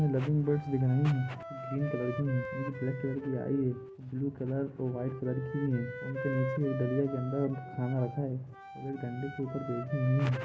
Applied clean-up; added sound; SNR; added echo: none; Wind instrument, woodwind instrument; 10 dB; none.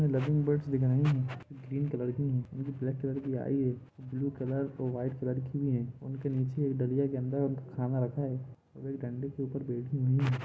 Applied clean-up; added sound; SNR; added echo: none; none; none; none.